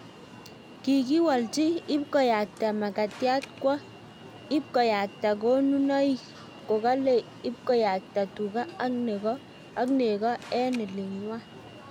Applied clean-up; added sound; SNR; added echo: none; Alarm; 18 dB; none.